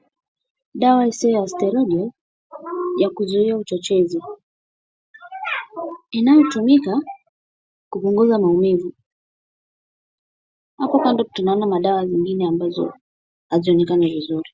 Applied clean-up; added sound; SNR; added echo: none; none; none; none.